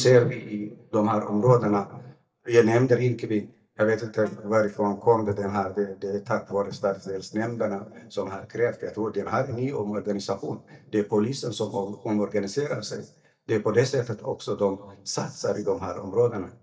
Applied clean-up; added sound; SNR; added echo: neural mask model DeepFilterNet 3.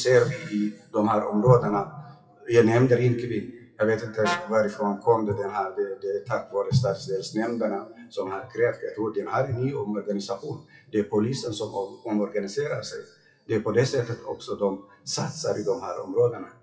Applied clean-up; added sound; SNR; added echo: classical method WPE with log-MMSE.